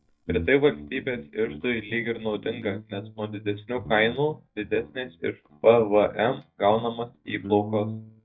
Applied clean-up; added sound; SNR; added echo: neural mask model DeepFilterNet 3.